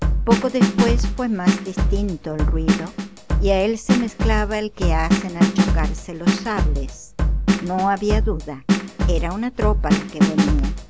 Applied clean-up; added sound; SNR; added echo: none; Drum kit; -5 dB; none.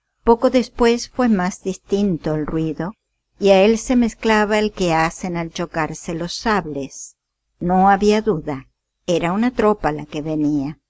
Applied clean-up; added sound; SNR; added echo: none; none; none; none.